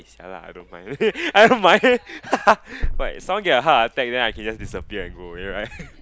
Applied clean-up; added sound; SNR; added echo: none; Wind; 12 dB; none.